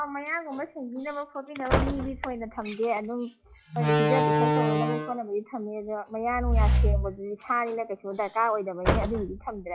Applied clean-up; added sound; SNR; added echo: classical method log-MMSE.